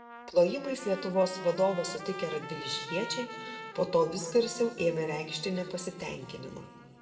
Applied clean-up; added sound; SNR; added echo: none; Trumpet; 14 dB; reverberation time 2.0 s.